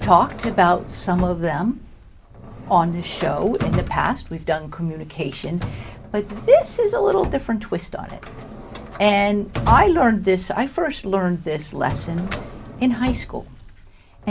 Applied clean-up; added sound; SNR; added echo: none; Drawer open or close; 10 dB; none.